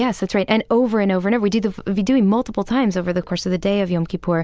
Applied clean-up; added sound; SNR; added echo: none; none; none; none.